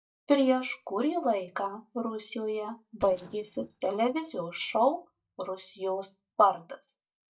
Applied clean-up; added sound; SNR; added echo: neural mask model DeepFilterNet 3.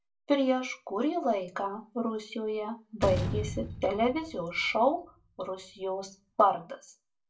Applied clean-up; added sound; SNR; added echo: none; Slam; 8 dB; reverberation time 0.2 s.